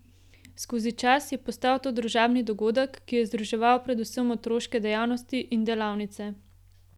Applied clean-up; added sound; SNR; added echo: none; none; none; none.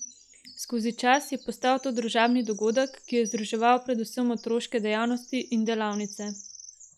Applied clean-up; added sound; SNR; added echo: classical method log-MMSE.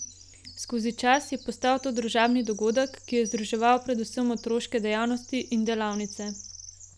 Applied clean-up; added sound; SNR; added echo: none; Bird vocalization, bird call, bird song; 18 dB; none.